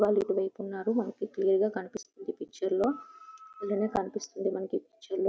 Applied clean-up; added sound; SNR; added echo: none; none; none; none.